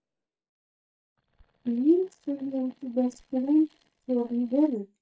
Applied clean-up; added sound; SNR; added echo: neural mask model DeepFilterNet 3.